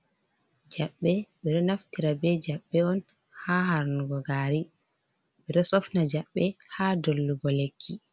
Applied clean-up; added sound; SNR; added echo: none; none; none; none.